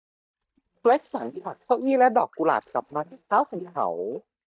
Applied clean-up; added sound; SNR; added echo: neural mask model DeepFilterNet 3.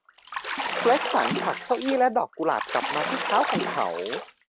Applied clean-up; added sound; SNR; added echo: none; Bathtub (filling or washing) / Splash, splatter; 4 dB; none.